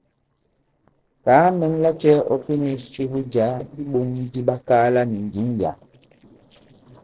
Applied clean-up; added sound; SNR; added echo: neural separator model SepFormer DNS4.